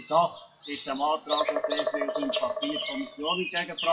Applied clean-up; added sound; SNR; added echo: classical method WPE with log-MMSE.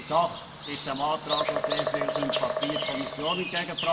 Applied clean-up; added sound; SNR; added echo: none; Bird vocalization, bird call, bird song; 0 dB; reverberation time 0.8 s.